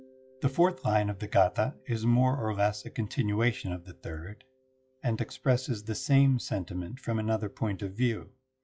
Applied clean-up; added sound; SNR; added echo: classical method log-MMSE.